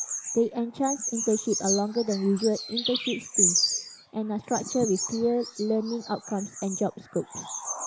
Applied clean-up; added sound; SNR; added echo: none; Bird vocalization, bird call, bird song; 3 dB; none.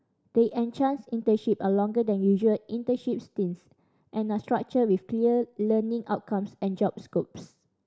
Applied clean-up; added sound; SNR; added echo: none; none; none; none.